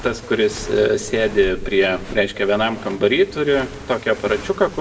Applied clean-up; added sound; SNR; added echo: none; Walk, footsteps; 15 dB; reverberation time 1.2 s.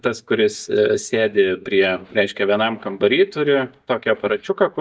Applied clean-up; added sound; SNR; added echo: neural mask model DeepFilterNet 3.